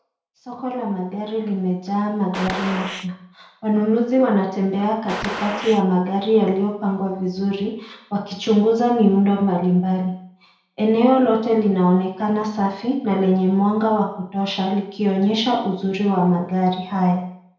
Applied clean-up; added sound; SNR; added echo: none; Gunshot, gunfire; 9 dB; reverberation time 0.5 s.